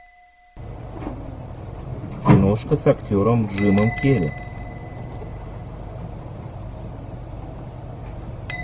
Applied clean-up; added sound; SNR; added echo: none; Bell; 18 dB; none.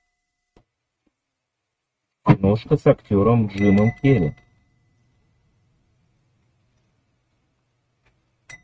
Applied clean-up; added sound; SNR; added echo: neural mask model RNNoise.